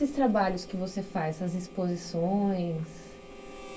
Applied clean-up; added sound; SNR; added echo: none; Harmonica; 19 dB; reverberation time 0.2 s.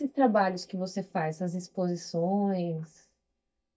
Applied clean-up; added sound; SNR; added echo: neural mask model DeepFilterNet 3.